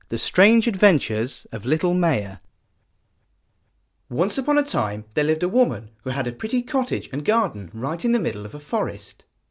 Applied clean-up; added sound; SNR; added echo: none; none; none; none.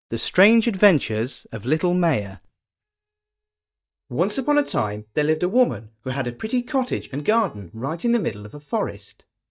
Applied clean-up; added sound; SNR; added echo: neural mask model DeepFilterNet 3.